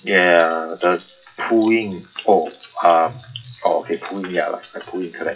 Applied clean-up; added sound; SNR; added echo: classical method WPE with log-MMSE.